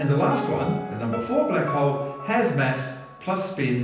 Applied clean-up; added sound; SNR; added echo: none; Piano; 11 dB; reverberation time 0.9 s.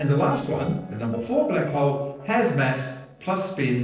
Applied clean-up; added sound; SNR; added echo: neural separator model SepFormer DNS4.